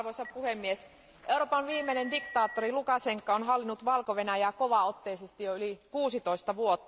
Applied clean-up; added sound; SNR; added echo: none; Telephone; 16 dB; none.